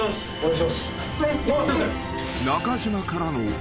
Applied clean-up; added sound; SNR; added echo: none; Chirp, tweet + Wind instrument, woodwind instrument; 17 dB; none.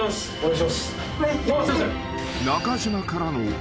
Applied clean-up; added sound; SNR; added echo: none; none; none; none.